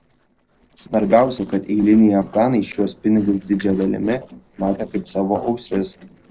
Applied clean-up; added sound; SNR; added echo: neural separator model SepFormer DNS4.